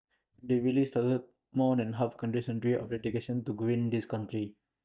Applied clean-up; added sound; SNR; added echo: neural mask model DeepFilterNet 3.